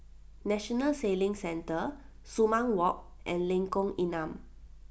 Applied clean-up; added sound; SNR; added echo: none; none; none; none.